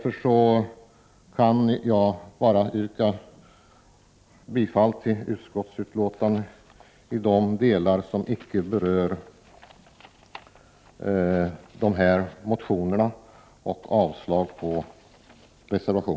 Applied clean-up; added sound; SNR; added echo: none; none; none; none.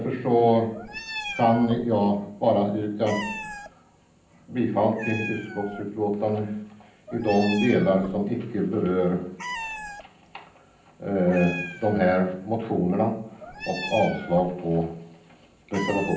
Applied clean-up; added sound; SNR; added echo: none; Meow; 13 dB; reverberation time 0.6 s.